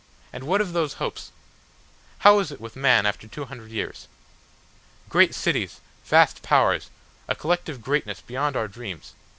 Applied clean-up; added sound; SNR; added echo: none; none; none; none.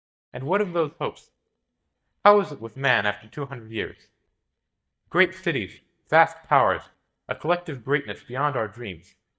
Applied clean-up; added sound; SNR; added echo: neural mask model DeepFilterNet 3.